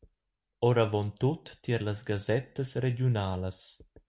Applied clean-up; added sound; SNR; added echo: none; none; none; none.